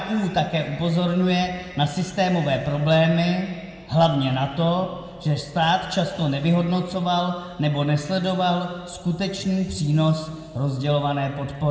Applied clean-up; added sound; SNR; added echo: none; none; none; reverberation time 1.8 s.